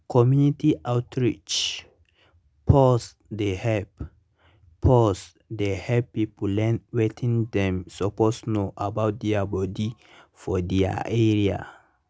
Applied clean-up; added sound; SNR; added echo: none; none; none; none.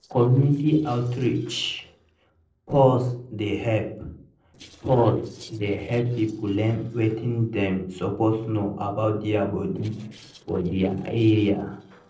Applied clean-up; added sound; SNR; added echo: neural separator model SepFormer DNS4.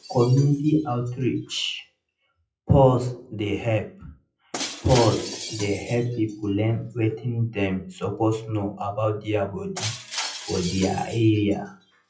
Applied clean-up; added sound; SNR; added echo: classical method WPE with log-MMSE.